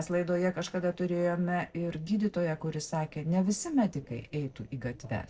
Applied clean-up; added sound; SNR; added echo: neural separator model SepFormer DNS4.